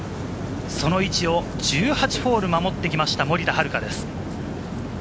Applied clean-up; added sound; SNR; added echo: none; none; none; none.